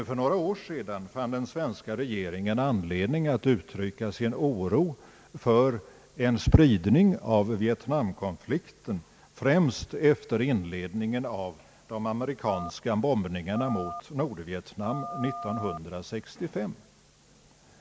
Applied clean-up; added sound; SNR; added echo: none; Telephone; 12 dB; none.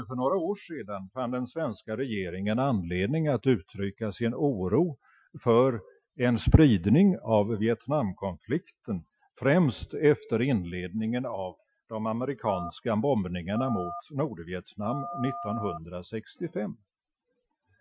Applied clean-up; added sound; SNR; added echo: classical method Wiener filter.